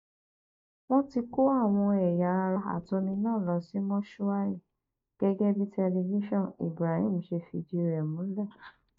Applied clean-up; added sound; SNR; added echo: neural mask model DeepFilterNet 3.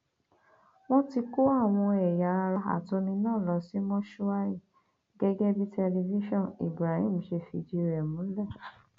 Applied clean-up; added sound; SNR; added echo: none; none; none; none.